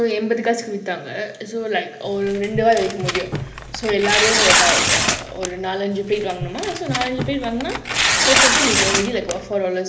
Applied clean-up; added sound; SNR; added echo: none; Tearing; -2 dB; reverberation time 0.8 s.